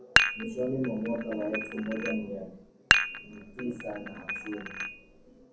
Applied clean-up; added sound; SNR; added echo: none; Dishes, pots, and pans; -4 dB; reverberation time 0.6 s.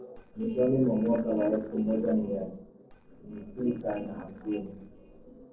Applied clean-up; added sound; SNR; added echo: neural separator model SepFormer DNS4.